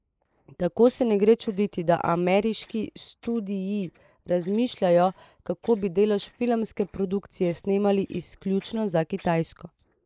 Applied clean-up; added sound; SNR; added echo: neural mask model Resemble Enhance denoiser.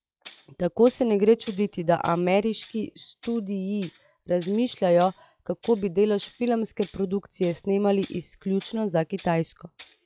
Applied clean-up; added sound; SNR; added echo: classical method log-MMSE.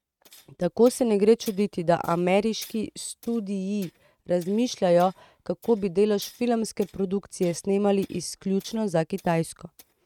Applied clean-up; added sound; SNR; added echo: neural mask model RNNoise.